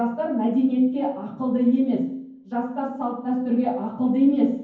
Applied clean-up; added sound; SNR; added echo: none; none; none; reverberation time 0.9 s.